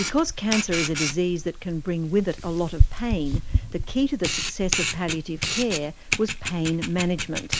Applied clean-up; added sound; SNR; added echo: none; Camera; 1 dB; none.